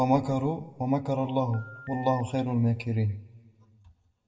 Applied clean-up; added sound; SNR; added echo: none; Telephone; 19 dB; reverberation time 1.0 s.